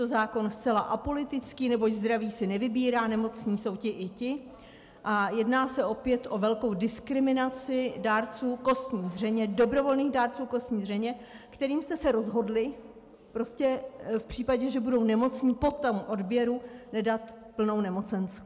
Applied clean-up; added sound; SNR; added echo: none; none; none; none.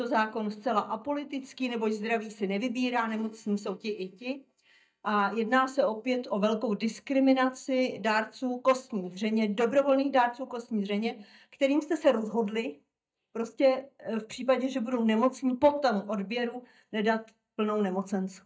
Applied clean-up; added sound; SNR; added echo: neural mask model DeepFilterNet 3.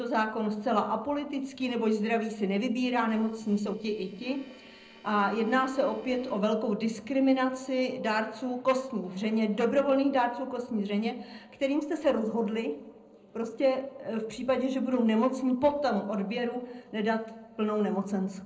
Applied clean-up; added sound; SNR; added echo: neural separator model SepFormer DNS4.